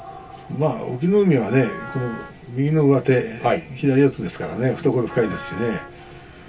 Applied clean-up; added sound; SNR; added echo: none; Wind instrument, woodwind instrument; 17 dB; reverberation time 0.1 s.